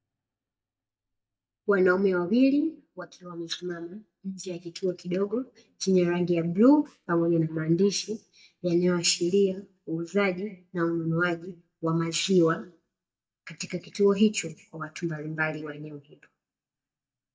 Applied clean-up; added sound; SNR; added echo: neural mask model DeepFilterNet 3.